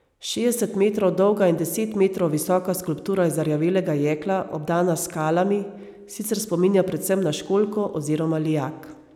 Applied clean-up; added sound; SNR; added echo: none; none; none; none.